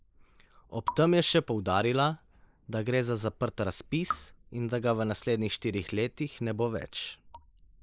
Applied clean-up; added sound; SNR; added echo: neural mask model Resemble Enhance denoiser.